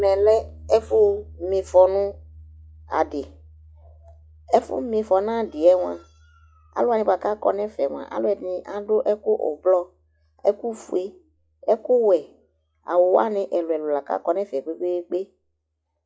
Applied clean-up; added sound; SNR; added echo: classical method log-MMSE.